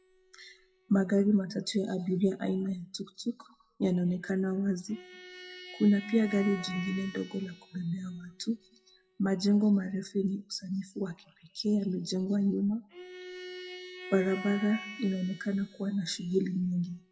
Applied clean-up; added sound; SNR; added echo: classical method WPE with log-MMSE.